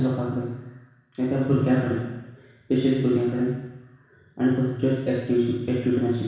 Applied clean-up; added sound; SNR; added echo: none; none; none; reverberation time 1.1 s.